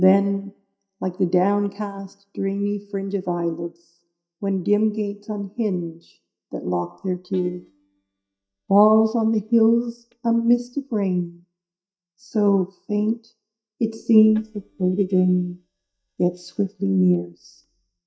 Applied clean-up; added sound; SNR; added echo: neural mask model DeepFilterNet 3.